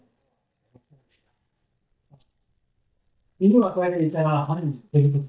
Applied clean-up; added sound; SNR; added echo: neural mask model DeepFilterNet 3.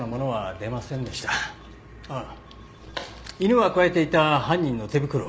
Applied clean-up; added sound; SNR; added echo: none; none; none; none.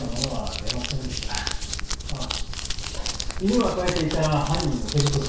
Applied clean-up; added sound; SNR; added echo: none; Crumpling, crinkling; 1 dB; reverberation time 0.6 s.